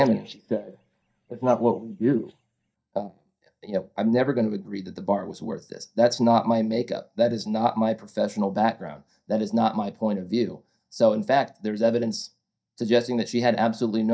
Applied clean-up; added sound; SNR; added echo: neural mask model DeepFilterNet 3.